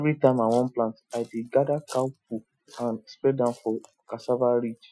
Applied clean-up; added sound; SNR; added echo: classical method Wiener filter.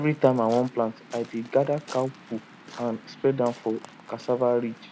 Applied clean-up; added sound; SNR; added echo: none; Waves, surf; 20 dB; none.